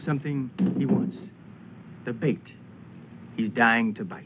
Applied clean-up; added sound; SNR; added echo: none; none; none; none.